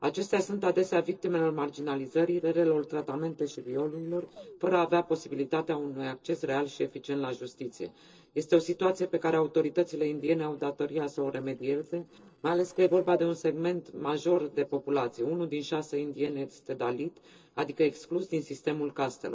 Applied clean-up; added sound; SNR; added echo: neural separator model SepFormer DNS4.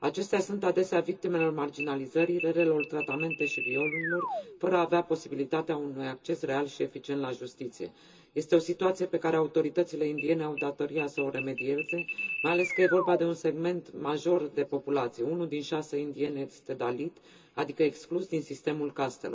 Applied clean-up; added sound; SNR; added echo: none; Alarm; 6 dB; reverberation time 0.2 s.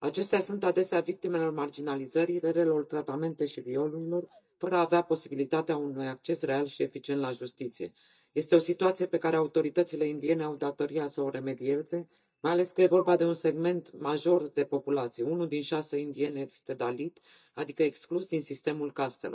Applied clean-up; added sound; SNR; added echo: neural mask model DeepFilterNet 3.